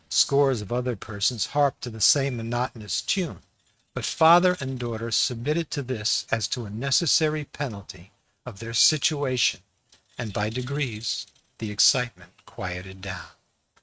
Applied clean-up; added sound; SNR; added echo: neural mask model RNNoise.